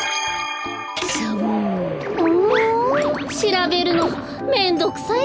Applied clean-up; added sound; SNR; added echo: none; Alarm; 14 dB; none.